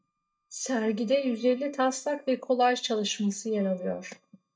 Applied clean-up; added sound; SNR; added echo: neural mask model DeepFilterNet 3.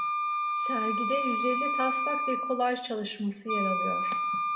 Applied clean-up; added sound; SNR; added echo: none; Wind instrument, woodwind instrument; -3 dB; reverberation time 0.6 s.